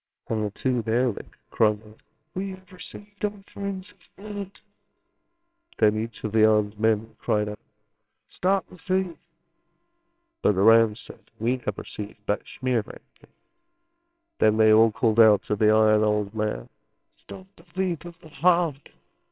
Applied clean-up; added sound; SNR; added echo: neural separator model SepFormer WHAMR!.